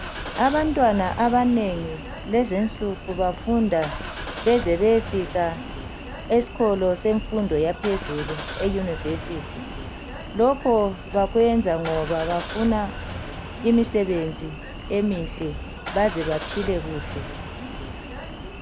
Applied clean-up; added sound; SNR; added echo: none; Engine starting / Car; 9 dB; none.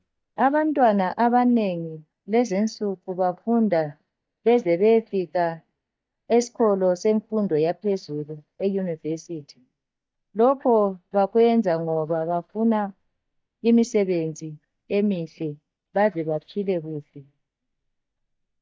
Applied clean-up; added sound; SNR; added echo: neural mask model DeepFilterNet 3.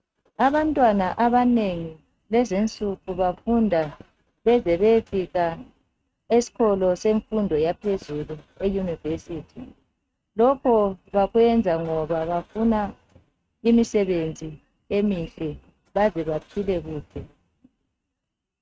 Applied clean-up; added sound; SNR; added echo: neural mask model RNNoise.